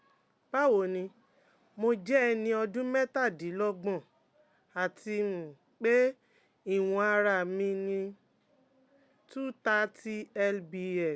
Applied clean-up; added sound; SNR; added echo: none; none; none; none.